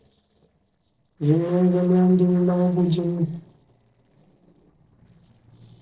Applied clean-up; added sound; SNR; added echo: neural separator model SepFormer DNS4.